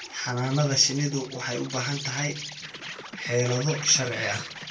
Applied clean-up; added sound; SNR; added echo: none; Insect; 12 dB; reverberation time 0.2 s.